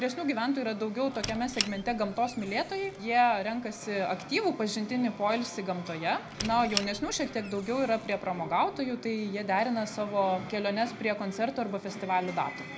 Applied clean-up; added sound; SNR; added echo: none; Squeak; 11 dB; reverberation time 0.2 s.